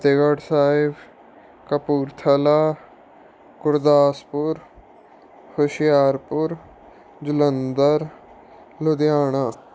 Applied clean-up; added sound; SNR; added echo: none; none; none; none.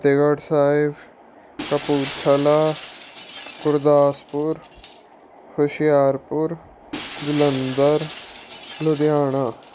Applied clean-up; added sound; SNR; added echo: none; Shatter; 15 dB; none.